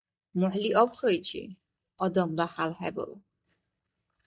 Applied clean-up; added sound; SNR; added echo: neural mask model DeepFilterNet 3.